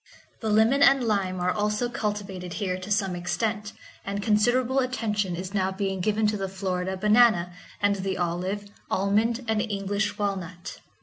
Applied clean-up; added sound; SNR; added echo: none; none; none; none.